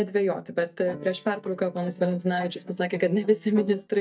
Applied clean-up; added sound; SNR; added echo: neural mask model DeepFilterNet 3.